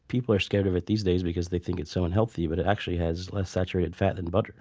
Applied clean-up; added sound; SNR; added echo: none; none; none; none.